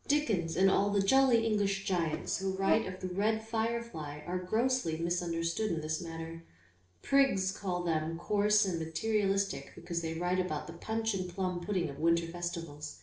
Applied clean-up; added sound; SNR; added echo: neural separator model SepFormer DNS4.